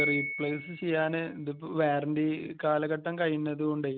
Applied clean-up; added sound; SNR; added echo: neural mask model RNNoise.